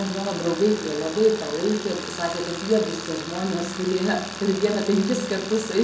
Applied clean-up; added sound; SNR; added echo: none; Tools; 11 dB; reverberation time 0.7 s.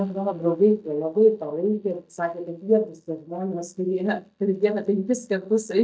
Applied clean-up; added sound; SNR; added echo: neural mask model DeepFilterNet 3.